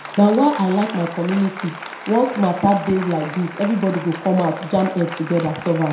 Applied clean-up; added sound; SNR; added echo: none; Applause; 14 dB; reverberation time 0.6 s.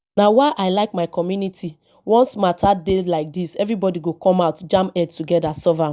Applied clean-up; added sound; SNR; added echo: none; none; none; none.